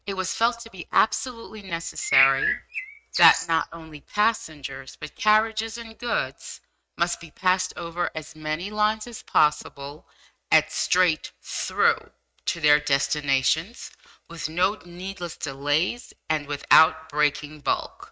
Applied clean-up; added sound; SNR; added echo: neural mask model RNNoise.